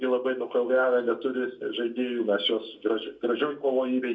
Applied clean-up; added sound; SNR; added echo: none; none; none; reverberation time 0.2 s.